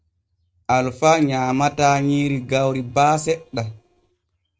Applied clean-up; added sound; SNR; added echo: neural separator model SepFormer DNS4.